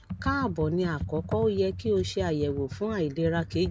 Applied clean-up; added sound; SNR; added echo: none; Computer keyboard; 8 dB; none.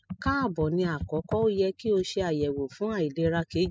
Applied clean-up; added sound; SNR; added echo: classical method spectral subtraction.